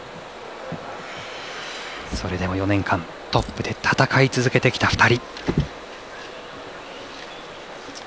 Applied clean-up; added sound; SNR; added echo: none; Drawer open or close; 11 dB; none.